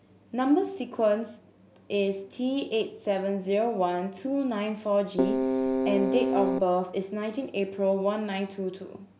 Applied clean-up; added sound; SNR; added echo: none; Keyboard (musical); -3 dB; none.